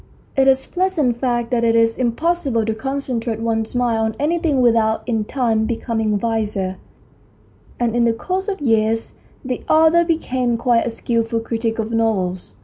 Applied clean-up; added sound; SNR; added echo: none; none; none; none.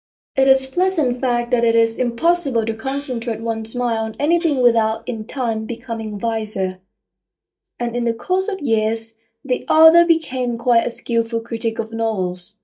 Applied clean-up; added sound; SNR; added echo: neural mask model DeepFilterNet 3.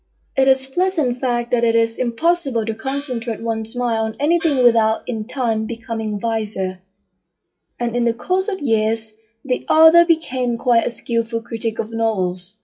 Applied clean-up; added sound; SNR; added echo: classical method WPE with log-MMSE.